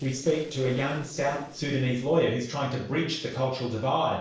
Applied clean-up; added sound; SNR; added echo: neural separator model SepFormer DNS4.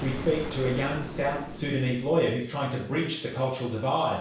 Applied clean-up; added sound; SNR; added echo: none; Explosion; 12 dB; reverberation time 0.7 s.